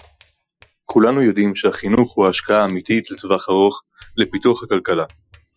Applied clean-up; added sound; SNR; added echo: classical method Wiener filter.